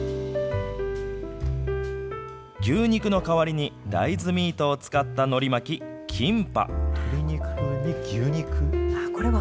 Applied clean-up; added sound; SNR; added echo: none; none; none; none.